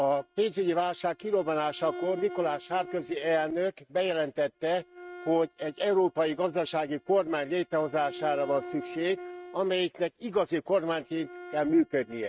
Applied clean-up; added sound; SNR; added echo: neural mask model RNNoise.